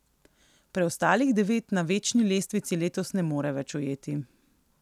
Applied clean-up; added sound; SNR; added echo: none; none; none; none.